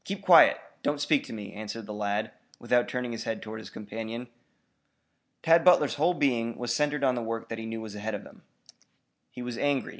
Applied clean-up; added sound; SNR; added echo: none; none; none; none.